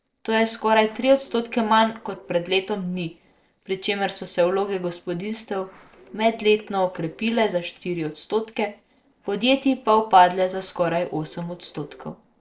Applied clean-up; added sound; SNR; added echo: neural separator model SepFormer DNS4.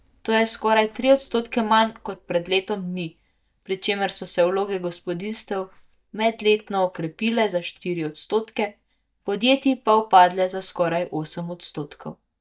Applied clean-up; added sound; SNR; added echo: neural mask model DeepFilterNet 3.